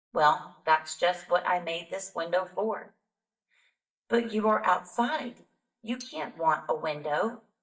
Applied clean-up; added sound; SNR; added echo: neural mask model DeepFilterNet 3.